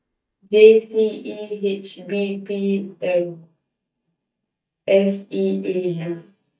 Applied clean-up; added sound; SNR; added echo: neural mask model DeepFilterNet 3.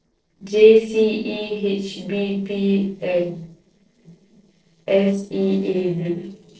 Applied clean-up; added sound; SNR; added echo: neural separator model SepFormer DNS4.